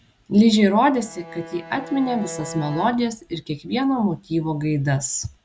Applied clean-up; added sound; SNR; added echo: none; Bowed string instrument; 16 dB; none.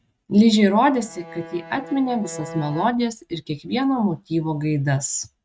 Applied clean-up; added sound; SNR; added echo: neural mask model RNNoise.